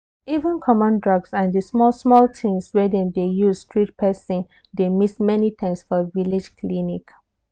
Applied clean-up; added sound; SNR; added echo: none; none; none; none.